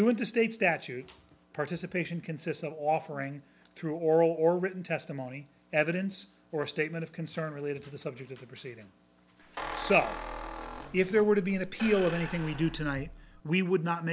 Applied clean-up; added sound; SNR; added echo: none; Squeak; 10 dB; none.